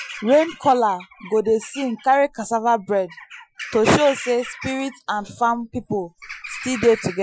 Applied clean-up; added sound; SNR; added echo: classical method Wiener filter.